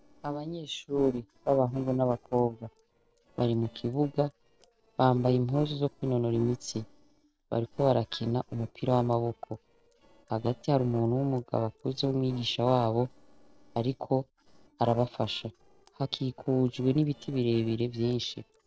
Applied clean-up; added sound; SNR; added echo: neural separator model SepFormer DNS4.